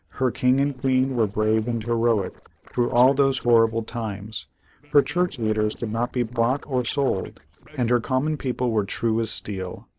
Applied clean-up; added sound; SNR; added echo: neural separator model SepFormer DNS4.